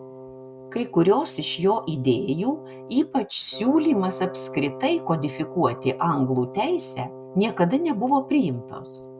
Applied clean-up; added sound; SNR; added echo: none; Wind instrument, woodwind instrument; 15 dB; none.